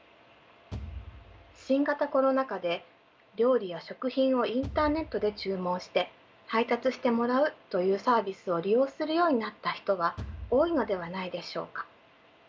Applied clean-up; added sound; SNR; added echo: none; Bass drum / Thump, thud; 14 dB; none.